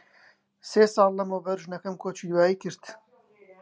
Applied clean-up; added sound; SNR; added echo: none; none; none; none.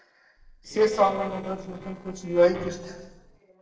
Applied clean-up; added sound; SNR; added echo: neural separator model SepFormer DNS4.